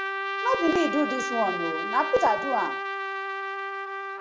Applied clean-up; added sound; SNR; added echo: none; Trumpet; 3 dB; none.